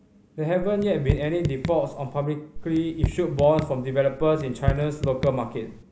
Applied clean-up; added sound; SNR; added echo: none; Raindrop / Drip; 5 dB; none.